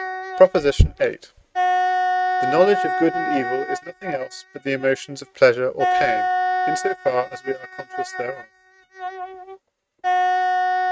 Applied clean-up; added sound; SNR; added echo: neural mask model RNNoise.